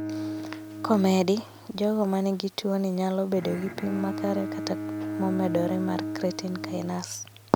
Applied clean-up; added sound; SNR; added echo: none; Bowed string instrument; 7 dB; none.